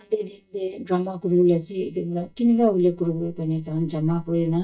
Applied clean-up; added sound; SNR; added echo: neural mask model DeepFilterNet 3.